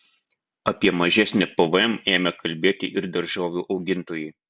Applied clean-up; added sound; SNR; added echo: none; none; none; none.